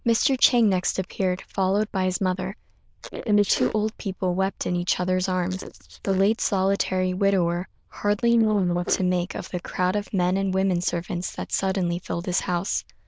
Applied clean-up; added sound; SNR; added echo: neural diffusion model UNIVERSE++.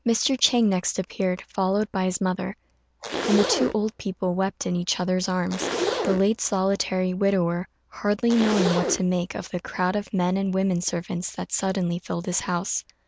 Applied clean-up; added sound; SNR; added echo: none; Zipper (clothing); 6 dB; none.